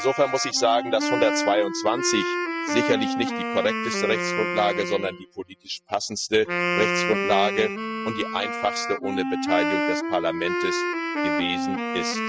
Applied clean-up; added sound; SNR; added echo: classical method spectral subtraction.